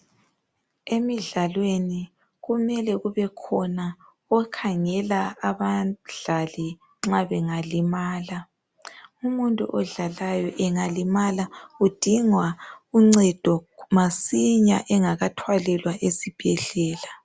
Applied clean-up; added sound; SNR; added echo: none; none; none; none.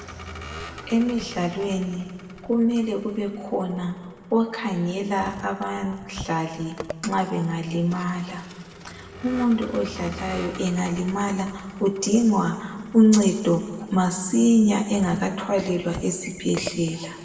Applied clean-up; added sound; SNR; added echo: none; Vehicle; 17 dB; reverberation time 1.6 s.